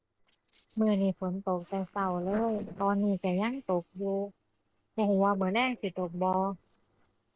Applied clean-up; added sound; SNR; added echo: neural separator model SepFormer DNS4.